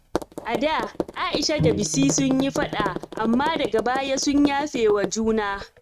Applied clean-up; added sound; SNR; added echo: neural mask model RNNoise.